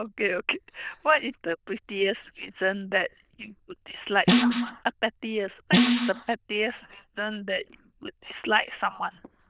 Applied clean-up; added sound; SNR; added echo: neural diffusion model UNIVERSE++.